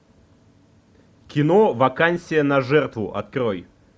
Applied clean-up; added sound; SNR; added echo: none; none; none; none.